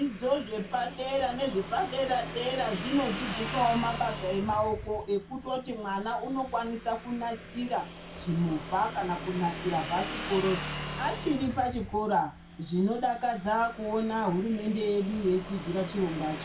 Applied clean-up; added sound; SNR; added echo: none; Motorcycle / Engine; 10 dB; reverberation time 0.2 s.